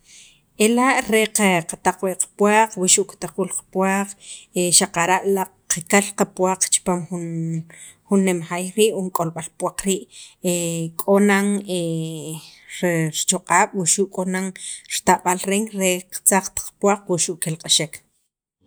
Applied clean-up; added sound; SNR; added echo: none; none; none; none.